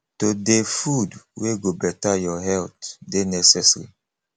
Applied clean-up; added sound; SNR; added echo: none; none; none; none.